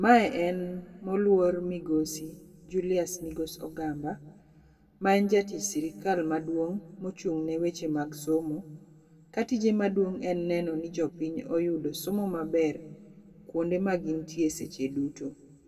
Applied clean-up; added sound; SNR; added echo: none; none; none; reverberation time 1.2 s.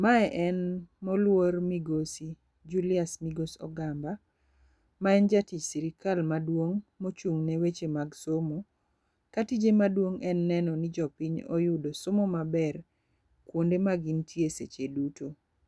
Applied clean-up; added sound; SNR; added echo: none; none; none; none.